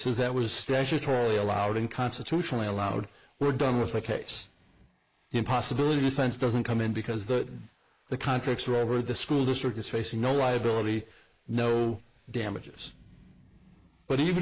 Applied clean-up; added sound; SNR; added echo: neural mask model Resemble Enhance denoiser.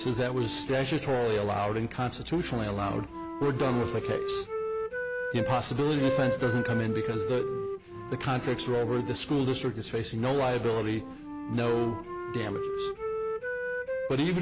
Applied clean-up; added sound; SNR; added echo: none; Wind instrument, woodwind instrument; 6 dB; none.